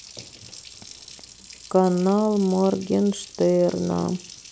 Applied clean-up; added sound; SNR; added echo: none; Water tap, faucet; 20 dB; none.